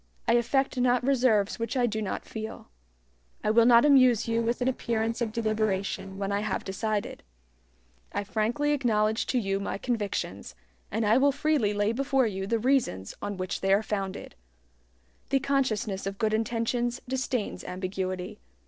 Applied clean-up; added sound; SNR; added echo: neural separator model SepFormer DNS4.